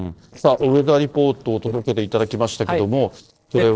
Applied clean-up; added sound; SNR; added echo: neural separator model SepFormer DNS4.